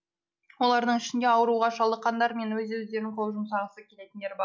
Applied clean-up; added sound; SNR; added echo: none; none; none; none.